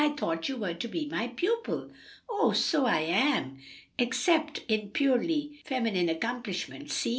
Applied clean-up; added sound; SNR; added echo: none; none; none; none.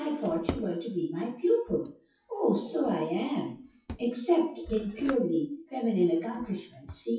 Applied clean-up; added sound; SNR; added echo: classical method WPE with log-MMSE.